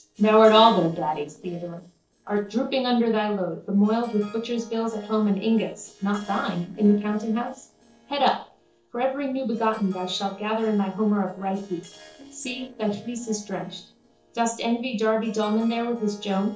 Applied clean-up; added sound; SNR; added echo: neural separator model SepFormer DNS4.